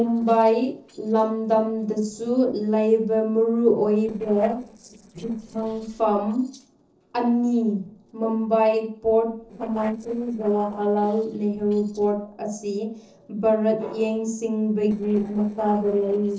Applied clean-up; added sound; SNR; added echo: neural separator model SepFormer DNS4.